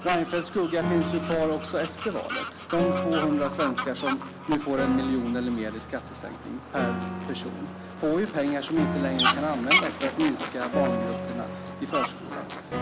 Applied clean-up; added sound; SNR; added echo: none; Piano + Fowl; 2 dB; none.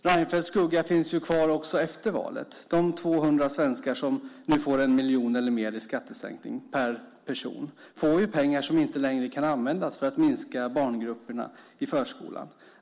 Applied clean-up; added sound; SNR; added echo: none; none; none; none.